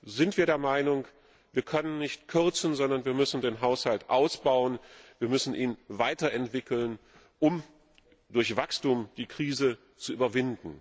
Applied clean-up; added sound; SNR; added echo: none; none; none; none.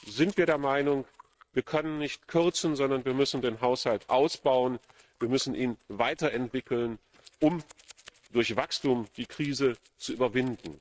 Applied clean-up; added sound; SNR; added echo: neural mask model RNNoise.